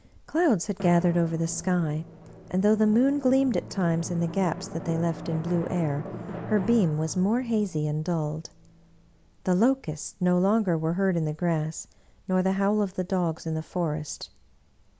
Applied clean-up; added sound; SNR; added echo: none; Drum; 16 dB; none.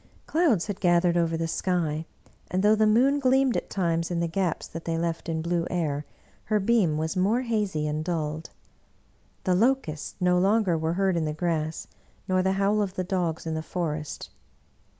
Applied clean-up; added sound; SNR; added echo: none; none; none; none.